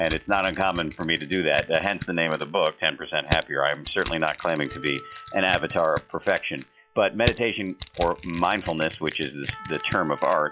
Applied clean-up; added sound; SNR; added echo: classical method log-MMSE.